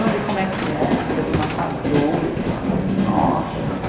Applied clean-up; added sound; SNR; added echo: none; Train; -1 dB; reverberation time 1.0 s.